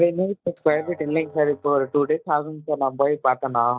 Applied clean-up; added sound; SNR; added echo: neural mask model DeepFilterNet 3.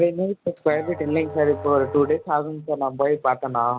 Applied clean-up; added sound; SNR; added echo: none; Musical instrument; 14 dB; none.